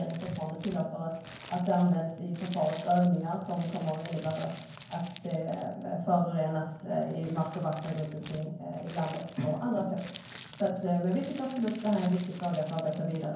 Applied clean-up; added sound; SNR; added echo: none; Crumpling, crinkling; 18 dB; reverberation time 0.9 s.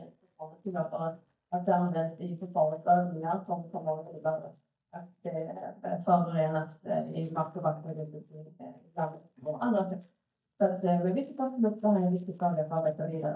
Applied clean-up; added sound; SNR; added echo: neural mask model DeepFilterNet 3.